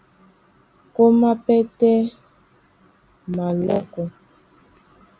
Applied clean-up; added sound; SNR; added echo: none; none; none; none.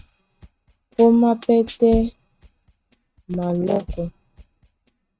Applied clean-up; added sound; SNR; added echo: neural mask model RNNoise.